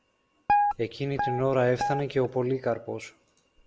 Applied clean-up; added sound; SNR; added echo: none; Guitar; -1 dB; none.